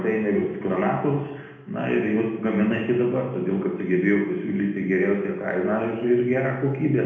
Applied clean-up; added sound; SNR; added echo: none; none; none; reverberation time 0.9 s.